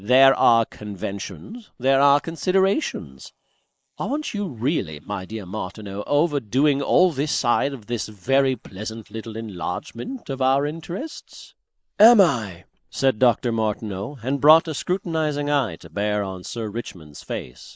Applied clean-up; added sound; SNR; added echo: neural mask model Resemble Enhance denoiser.